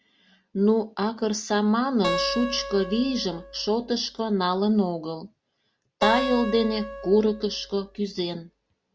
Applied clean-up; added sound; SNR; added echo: none; Acoustic guitar; 8 dB; none.